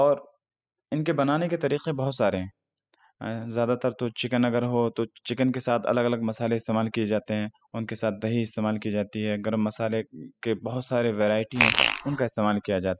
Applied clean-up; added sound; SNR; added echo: classical method spectral subtraction.